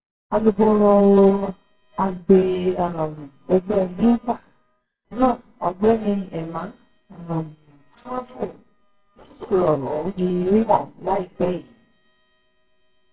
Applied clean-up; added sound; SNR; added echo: neural separator model SepFormer WHAMR!.